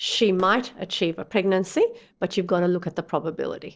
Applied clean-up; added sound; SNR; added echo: neural separator model SepFormer DNS4.